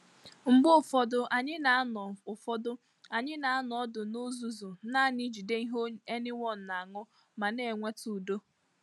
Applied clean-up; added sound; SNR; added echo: none; none; none; none.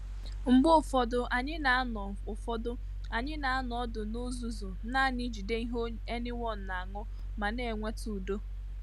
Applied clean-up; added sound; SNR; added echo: none; Mechanical fan; 6 dB; none.